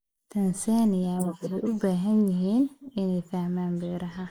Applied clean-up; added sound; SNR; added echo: neural mask model Resemble Enhance denoiser.